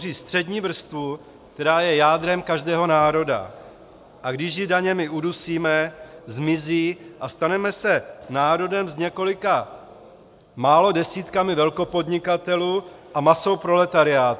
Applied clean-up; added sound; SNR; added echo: none; none; none; none.